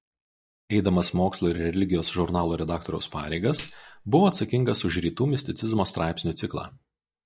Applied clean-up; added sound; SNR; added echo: neural mask model DeepFilterNet 3.